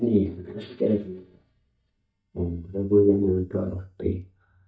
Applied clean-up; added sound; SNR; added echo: neural mask model DeepFilterNet 3.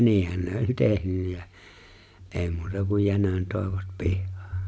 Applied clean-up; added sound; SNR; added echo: none; none; none; none.